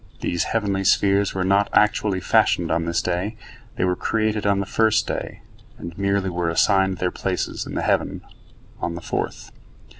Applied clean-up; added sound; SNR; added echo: none; none; none; none.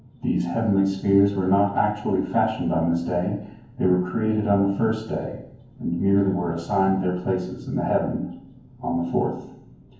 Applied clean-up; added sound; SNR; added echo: none; none; none; reverberation time 0.9 s.